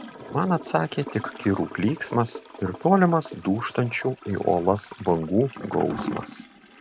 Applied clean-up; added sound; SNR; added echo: none; Toilet flush / Gurgling; 14 dB; none.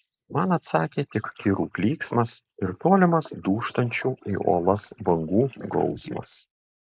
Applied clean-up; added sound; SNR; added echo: neural mask model Resemble Enhance denoiser.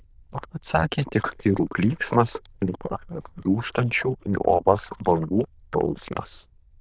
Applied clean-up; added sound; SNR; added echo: neural diffusion model UNIVERSE++.